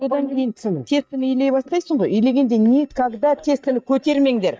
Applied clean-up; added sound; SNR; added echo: neural mask model DeepFilterNet 3.